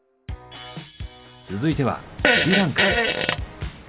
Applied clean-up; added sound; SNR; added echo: none; Fart; -5 dB; reverberation time 1.1 s.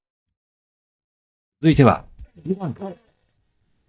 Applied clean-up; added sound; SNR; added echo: neural mask model DeepFilterNet 3.